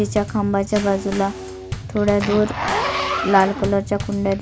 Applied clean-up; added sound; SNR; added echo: none; Bass drum / Snare drum / Drum kit + Zipper (clothing); 6 dB; none.